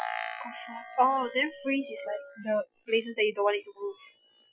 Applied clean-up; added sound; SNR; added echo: classical method Wiener filter.